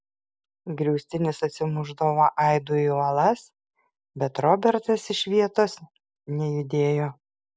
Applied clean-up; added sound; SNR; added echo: none; none; none; none.